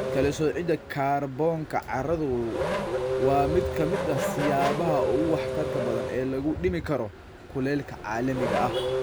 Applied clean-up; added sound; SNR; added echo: none; Race car, auto racing / Accelerating, revving, vroom; 3 dB; none.